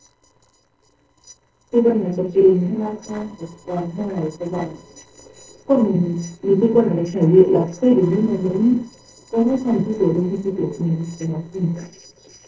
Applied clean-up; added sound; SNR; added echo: neural separator model SepFormer DNS4.